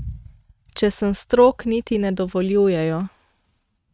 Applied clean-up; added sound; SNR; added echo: neural mask model RNNoise.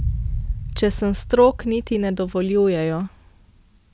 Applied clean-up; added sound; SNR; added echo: none; Boom; 8 dB; none.